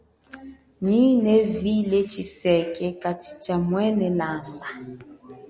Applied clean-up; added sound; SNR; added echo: none; none; none; none.